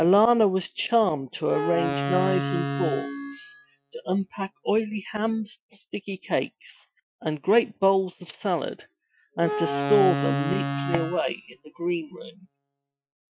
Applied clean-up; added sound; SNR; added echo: classical method Wiener filter.